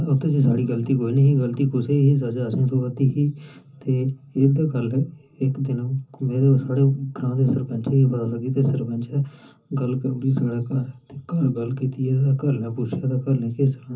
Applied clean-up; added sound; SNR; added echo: none; none; none; reverberation time 0.3 s.